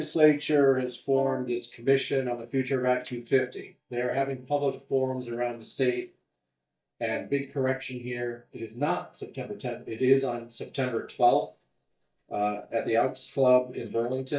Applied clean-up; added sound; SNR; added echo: neural mask model DeepFilterNet 3.